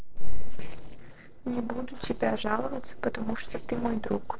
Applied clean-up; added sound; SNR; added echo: neural separator model SepFormer DNS4.